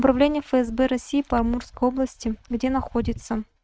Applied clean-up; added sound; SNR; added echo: neural mask model RNNoise.